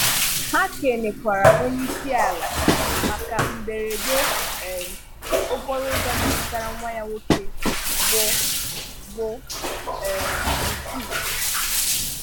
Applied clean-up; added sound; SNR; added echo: none; Bathtub (filling or washing) + Train; -5 dB; none.